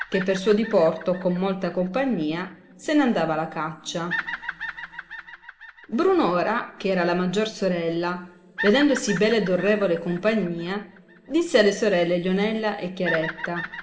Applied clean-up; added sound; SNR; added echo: none; Bird vocalization, bird call, bird song; 14 dB; reverberation time 1.6 s.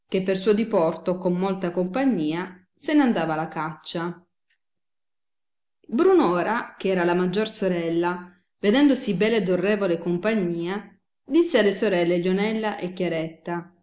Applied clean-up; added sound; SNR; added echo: none; none; none; none.